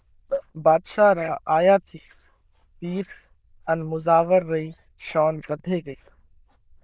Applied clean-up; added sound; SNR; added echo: neural diffusion model UNIVERSE++.